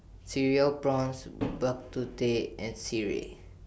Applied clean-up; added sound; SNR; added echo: none; none; none; none.